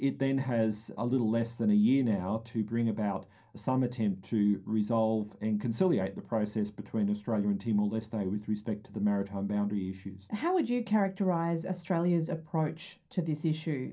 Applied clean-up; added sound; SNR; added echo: none; none; none; reverberation time 0.3 s.